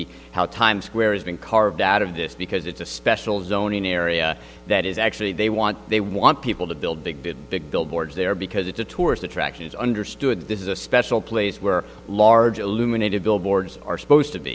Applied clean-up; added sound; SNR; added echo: none; none; none; none.